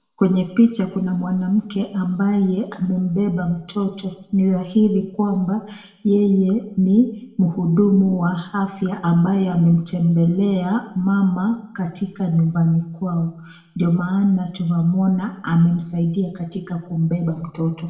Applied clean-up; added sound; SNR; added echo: none; none; none; reverberation time 0.7 s.